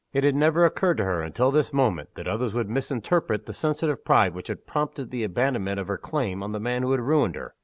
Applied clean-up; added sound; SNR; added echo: none; none; none; none.